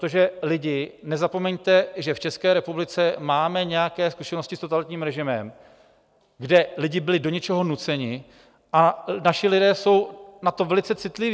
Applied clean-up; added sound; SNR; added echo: none; none; none; none.